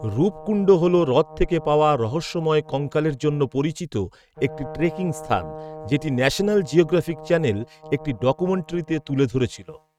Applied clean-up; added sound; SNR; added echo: neural mask model RNNoise.